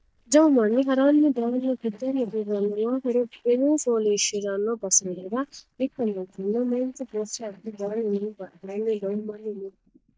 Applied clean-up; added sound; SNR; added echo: neural mask model DeepFilterNet 3.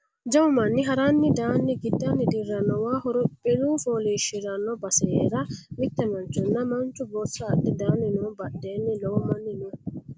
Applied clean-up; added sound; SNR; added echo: none; none; none; none.